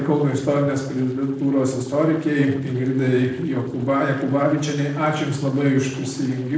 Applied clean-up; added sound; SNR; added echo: neural separator model SepFormer DNS4.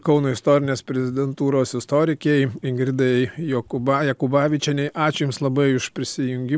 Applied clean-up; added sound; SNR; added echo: none; none; none; none.